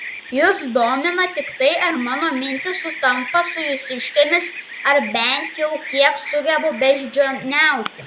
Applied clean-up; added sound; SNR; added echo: none; Bird vocalization, bird call, bird song; 11 dB; none.